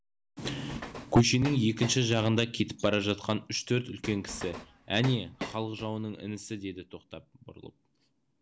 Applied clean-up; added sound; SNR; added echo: none; Train; 13 dB; none.